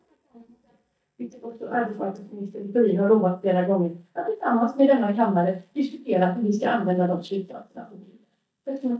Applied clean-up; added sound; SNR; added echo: neural mask model DeepFilterNet 3.